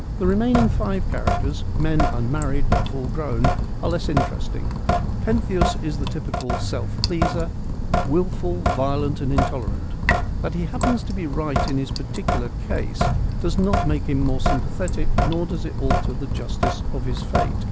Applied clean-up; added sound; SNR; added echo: none; Drip / Sink (filling or washing); -5 dB; none.